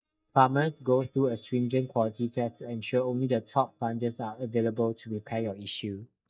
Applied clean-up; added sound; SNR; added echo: neural mask model DeepFilterNet 3.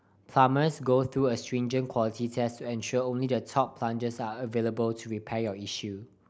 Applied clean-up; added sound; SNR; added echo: none; none; none; none.